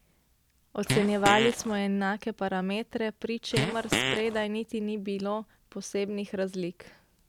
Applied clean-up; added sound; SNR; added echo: none; Fart; 0 dB; none.